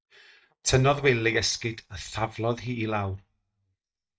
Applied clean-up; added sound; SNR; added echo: neural mask model DeepFilterNet 3.